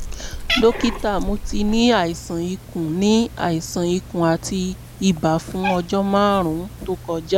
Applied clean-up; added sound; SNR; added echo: none; Cat; 9 dB; none.